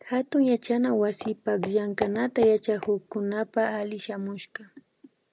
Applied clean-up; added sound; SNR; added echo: none; Walk, footsteps; 13 dB; none.